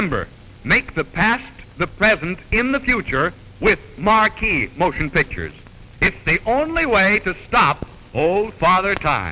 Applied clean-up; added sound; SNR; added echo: none; none; none; none.